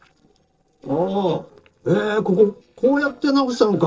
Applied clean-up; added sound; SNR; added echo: neural separator model SepFormer DNS4.